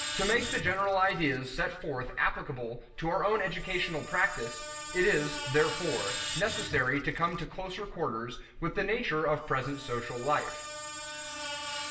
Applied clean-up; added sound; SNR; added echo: none; Screech; 9 dB; reverberation time 0.7 s.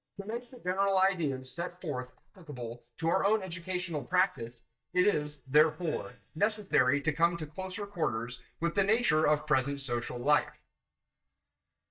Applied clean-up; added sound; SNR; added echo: neural mask model DeepFilterNet 3.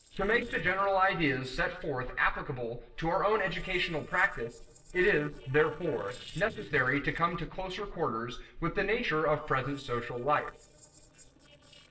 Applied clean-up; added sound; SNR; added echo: neural separator model SepFormer DNS4.